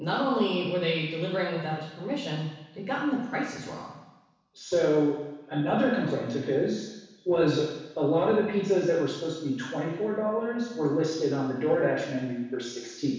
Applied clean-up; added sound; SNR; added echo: none; none; none; reverberation time 1.1 s.